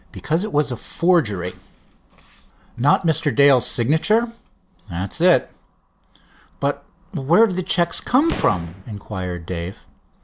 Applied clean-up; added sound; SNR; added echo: none; Fireworks; 13 dB; none.